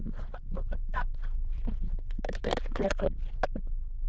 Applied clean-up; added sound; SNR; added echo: neural diffusion model UNIVERSE++.